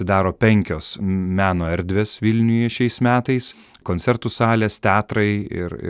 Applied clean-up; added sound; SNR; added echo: none; none; none; none.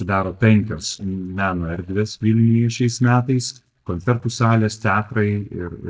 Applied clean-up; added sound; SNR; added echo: neural mask model DeepFilterNet 3.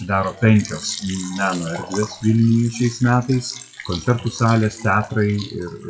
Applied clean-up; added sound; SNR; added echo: classical method WPE with log-MMSE.